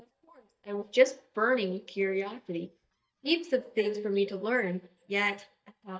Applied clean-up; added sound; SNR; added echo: neural mask model DeepFilterNet 3.